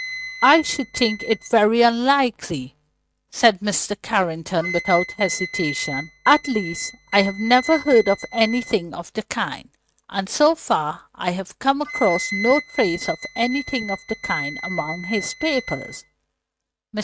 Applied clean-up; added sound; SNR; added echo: neural mask model RNNoise.